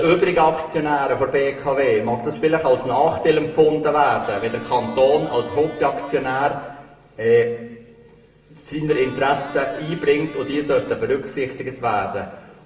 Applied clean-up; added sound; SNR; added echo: none; Electric guitar; 18 dB; reverberation time 0.9 s.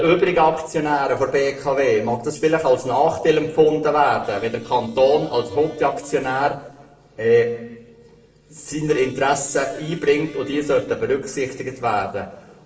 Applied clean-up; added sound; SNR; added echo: neural separator model SepFormer DNS4.